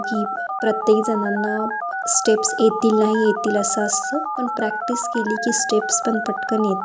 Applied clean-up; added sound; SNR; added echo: none; Telephone; 5 dB; none.